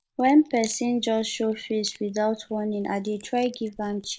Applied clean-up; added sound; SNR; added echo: neural mask model Resemble Enhance denoiser.